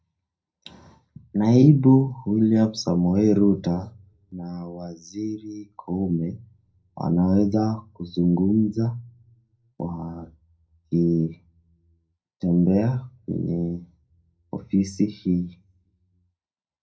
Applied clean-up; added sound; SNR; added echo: none; none; none; reverberation time 0.2 s.